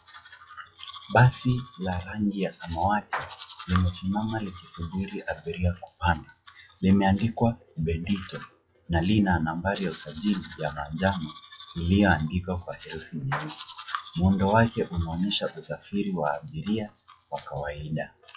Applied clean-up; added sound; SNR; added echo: classical method log-MMSE.